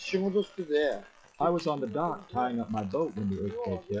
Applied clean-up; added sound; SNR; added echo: classical method WPE with log-MMSE.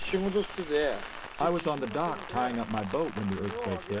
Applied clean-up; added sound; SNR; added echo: none; Rain; 11 dB; reverberation time 0.3 s.